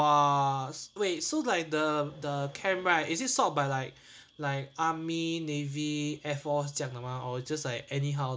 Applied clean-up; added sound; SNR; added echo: none; none; none; none.